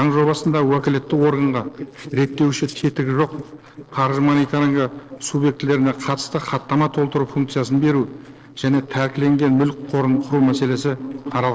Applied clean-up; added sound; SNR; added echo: neural separator model SepFormer DNS4.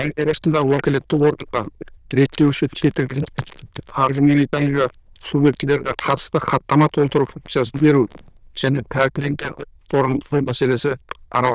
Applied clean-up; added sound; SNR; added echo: neural diffusion model UNIVERSE++.